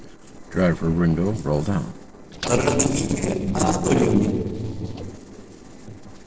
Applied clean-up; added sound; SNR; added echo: neural separator model SepFormer DNS4.